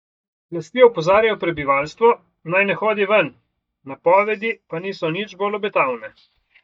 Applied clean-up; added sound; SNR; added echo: neural mask model DeepFilterNet 3.